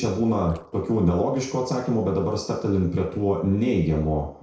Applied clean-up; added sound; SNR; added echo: neural separator model SepFormer DNS4.